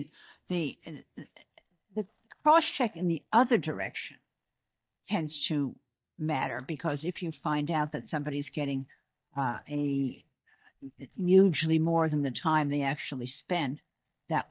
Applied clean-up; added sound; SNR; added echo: neural mask model DeepFilterNet 3.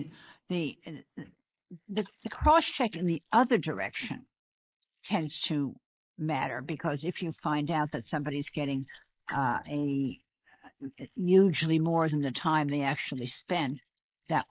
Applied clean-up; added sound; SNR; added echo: neural mask model Resemble Enhance denoiser.